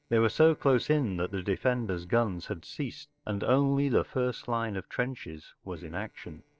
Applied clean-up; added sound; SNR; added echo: neural separator model SepFormer DNS4.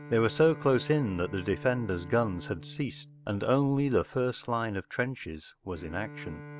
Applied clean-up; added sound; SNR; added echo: none; Bowed string instrument; 17 dB; none.